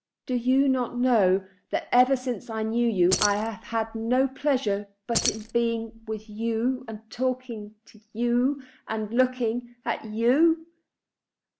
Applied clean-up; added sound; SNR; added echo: none; Keys jangling; 7 dB; none.